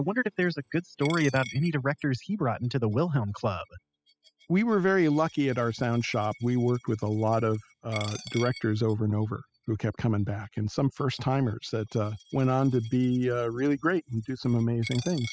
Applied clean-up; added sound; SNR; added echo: classical method spectral subtraction.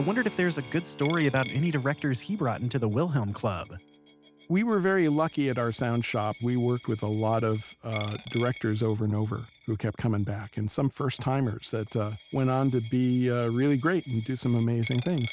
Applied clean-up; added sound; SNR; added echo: none; Coin (dropping) + Keyboard (musical); 18 dB; none.